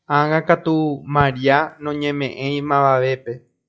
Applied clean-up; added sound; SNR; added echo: classical method log-MMSE.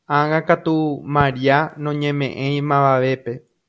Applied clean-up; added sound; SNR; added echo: none; Crackle; 19 dB; none.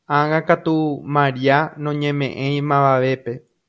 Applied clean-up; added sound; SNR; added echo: none; none; none; none.